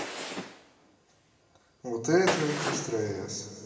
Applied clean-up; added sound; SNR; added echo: none; Gunshot, gunfire; 5 dB; reverberation time 2.4 s.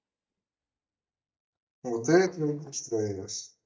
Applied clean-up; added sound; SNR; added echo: neural mask model DeepFilterNet 3.